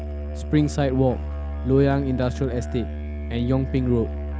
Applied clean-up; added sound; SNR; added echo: none; Musical instrument; 5 dB; none.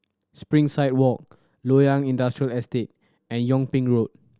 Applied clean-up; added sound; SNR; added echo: none; none; none; none.